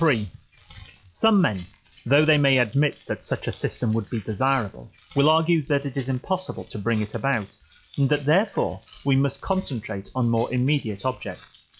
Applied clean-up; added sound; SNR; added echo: classical method log-MMSE.